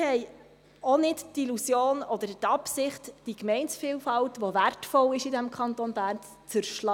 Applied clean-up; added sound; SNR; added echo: none; none; none; none.